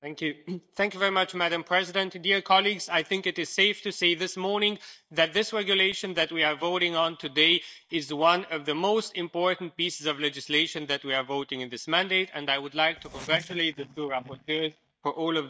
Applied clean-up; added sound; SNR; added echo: neural mask model DeepFilterNet 3.